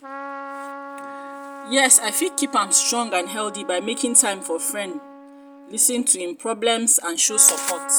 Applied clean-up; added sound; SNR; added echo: none; Trumpet; 15 dB; none.